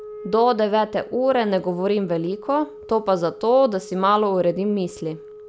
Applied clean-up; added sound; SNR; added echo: none; Wind instrument, woodwind instrument; 17 dB; none.